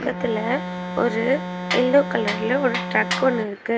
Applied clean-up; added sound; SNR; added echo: none; Tools + Organ; 6 dB; none.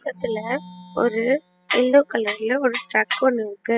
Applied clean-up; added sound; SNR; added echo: classical method spectral subtraction.